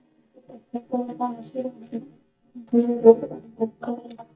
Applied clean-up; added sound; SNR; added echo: neural mask model DeepFilterNet 3.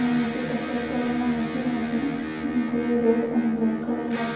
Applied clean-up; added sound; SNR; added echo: none; Electric guitar; 5 dB; reverberation time 0.9 s.